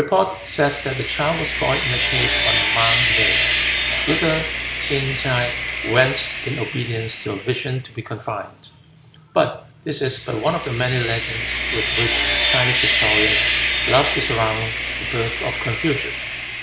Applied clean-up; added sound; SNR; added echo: none; Sawing; -1 dB; none.